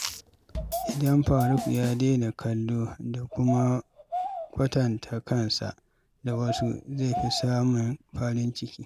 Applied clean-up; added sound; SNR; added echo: none; Bird vocalization, bird call, bird song + Drum / Drum kit; 9 dB; none.